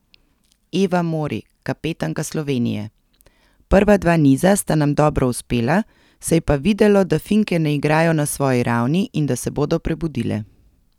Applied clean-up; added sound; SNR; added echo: none; none; none; none.